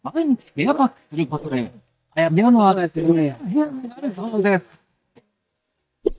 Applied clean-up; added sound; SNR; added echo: neural mask model DeepFilterNet 3.